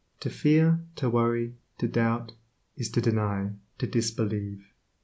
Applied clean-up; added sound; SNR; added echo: none; none; none; none.